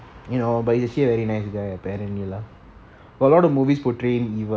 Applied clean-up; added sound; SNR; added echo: none; none; none; none.